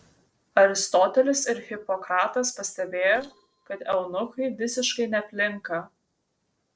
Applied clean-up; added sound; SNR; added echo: neural separator model SepFormer DNS4.